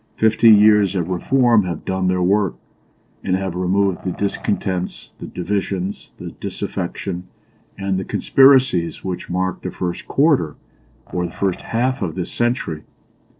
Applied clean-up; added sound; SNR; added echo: neural separator model SepFormer DNS4.